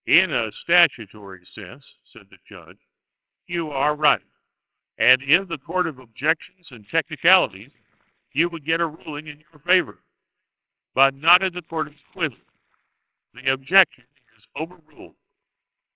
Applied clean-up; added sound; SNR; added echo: neural separator model SepFormer WHAMR!.